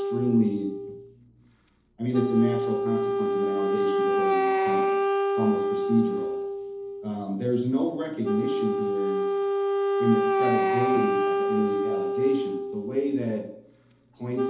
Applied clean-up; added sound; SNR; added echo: none; Wind instrument, woodwind instrument; -2 dB; reverberation time 2.2 s.